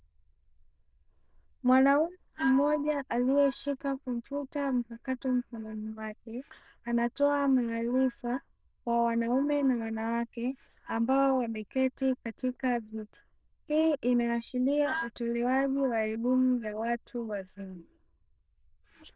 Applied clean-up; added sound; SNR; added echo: neural diffusion model UNIVERSE++.